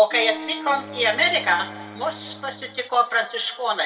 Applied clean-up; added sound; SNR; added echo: none; Wind instrument, woodwind instrument; 15 dB; reverberation time 1.4 s.